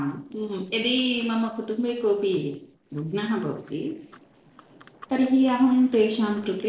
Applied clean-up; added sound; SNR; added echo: neural separator model SepFormer DNS4.